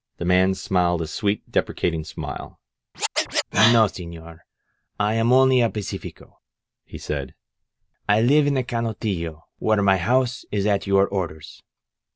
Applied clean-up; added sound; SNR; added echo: none; Scratching (performance technique); 5 dB; none.